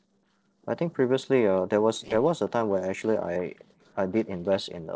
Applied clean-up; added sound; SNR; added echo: neural separator model SepFormer DNS4.